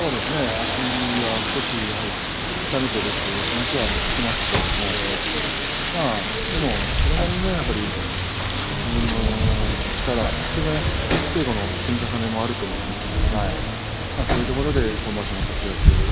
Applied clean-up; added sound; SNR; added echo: none; Rain; -4 dB; none.